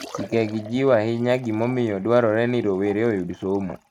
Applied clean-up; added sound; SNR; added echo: neural mask model RNNoise.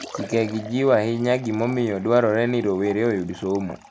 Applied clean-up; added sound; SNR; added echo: none; Liquid; 18 dB; none.